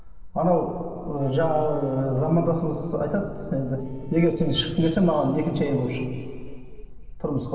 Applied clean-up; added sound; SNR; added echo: neural separator model SepFormer DNS4.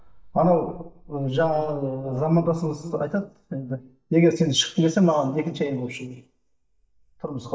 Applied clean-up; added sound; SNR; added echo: neural mask model DeepFilterNet 3.